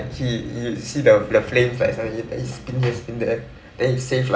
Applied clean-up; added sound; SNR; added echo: none; Thunder / Rain; 17 dB; reverberation time 0.4 s.